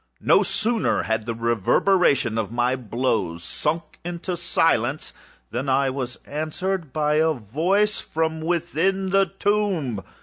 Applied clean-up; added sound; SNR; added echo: none; none; none; none.